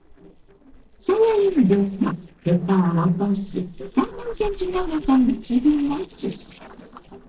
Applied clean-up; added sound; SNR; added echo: neural separator model SepFormer DNS4.